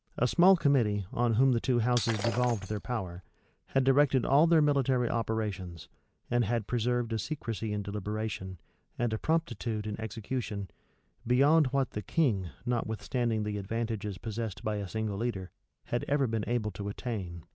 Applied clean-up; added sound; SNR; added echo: none; Shatter; 10 dB; none.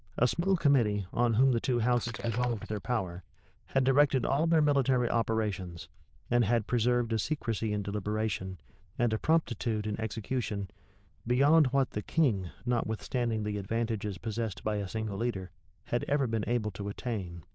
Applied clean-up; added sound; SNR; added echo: neural diffusion model UNIVERSE++.